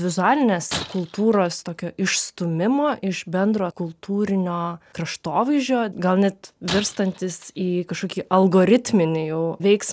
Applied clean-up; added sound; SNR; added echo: none; Shatter; 16 dB; none.